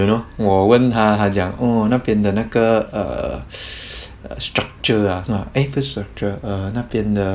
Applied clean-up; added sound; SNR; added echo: none; none; none; none.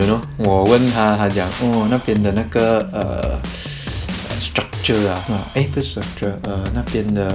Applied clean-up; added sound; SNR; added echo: none; Drum kit; 9 dB; none.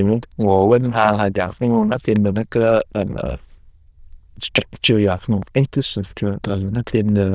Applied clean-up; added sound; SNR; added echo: neural diffusion model UNIVERSE++.